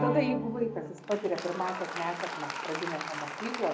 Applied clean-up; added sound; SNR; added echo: none; Applause; 4 dB; reverberation time 0.5 s.